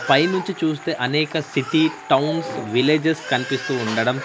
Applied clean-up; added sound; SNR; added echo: none; Applause; 18 dB; none.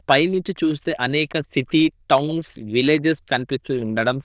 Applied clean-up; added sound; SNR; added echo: neural diffusion model UNIVERSE++.